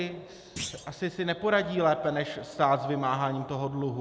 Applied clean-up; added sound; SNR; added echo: none; Thump, thud; 15 dB; none.